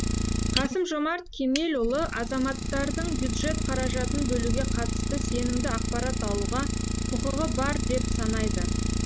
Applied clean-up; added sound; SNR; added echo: none; Idling; -2 dB; none.